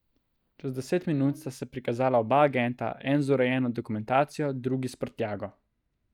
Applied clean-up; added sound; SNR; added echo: neural mask model DeepFilterNet 3.